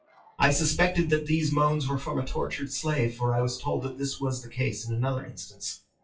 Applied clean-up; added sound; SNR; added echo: classical method WPE with log-MMSE.